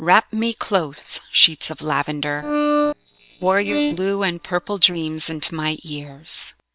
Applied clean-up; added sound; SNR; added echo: neural separator model SepFormer WHAM!.